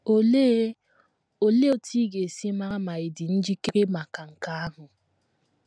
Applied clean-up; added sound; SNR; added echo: none; none; none; none.